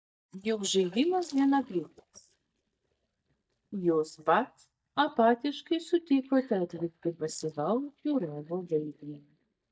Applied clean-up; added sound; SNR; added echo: neural mask model DeepFilterNet 3.